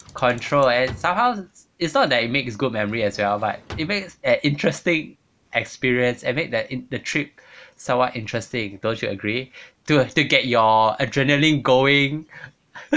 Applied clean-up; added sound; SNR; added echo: none; Drawer open or close; 20 dB; none.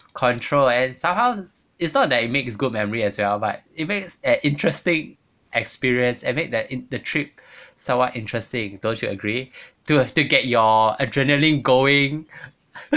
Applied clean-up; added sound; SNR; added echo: none; none; none; none.